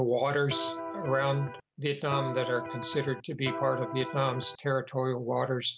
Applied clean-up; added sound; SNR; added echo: none; Electric guitar; 7 dB; none.